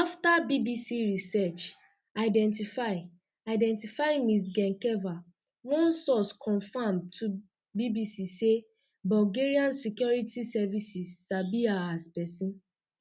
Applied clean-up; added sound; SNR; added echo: none; none; none; none.